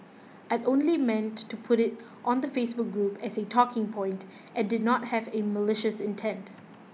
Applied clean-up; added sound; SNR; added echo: none; none; none; none.